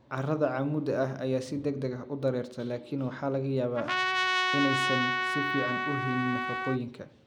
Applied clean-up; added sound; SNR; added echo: none; Trumpet; -1 dB; none.